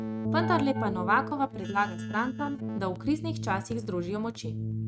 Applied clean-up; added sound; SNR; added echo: neural mask model RNNoise.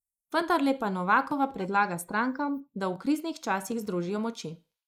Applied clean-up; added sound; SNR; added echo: neural mask model Resemble Enhance denoiser.